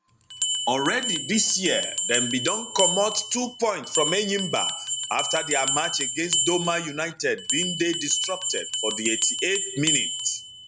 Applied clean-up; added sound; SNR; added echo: none; Bell; 0 dB; none.